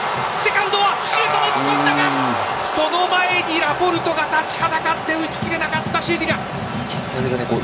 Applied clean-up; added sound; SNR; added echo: none; none; none; reverberation time 1.9 s.